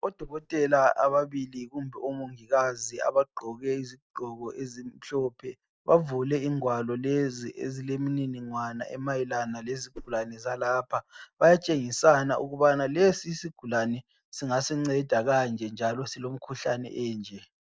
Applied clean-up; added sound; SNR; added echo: neural mask model DeepFilterNet 3.